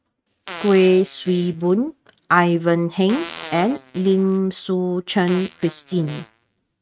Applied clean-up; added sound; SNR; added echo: neural mask model RNNoise.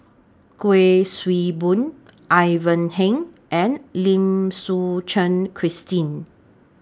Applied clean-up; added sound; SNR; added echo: none; none; none; none.